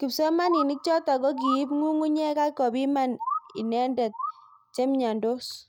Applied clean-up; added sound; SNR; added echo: neural mask model RNNoise.